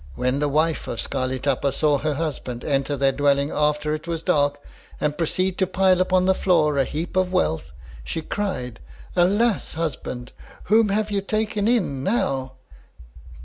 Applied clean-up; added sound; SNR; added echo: none; Accelerating, revving, vroom; 15 dB; none.